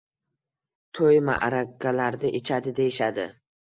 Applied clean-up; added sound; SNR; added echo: neural mask model Resemble Enhance denoiser.